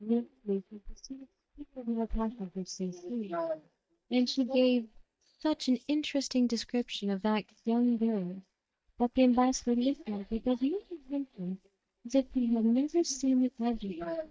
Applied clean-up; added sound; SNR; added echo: neural mask model DeepFilterNet 3.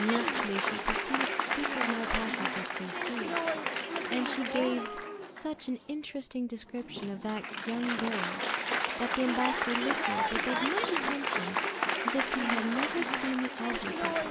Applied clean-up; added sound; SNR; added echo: none; Applause; -3 dB; none.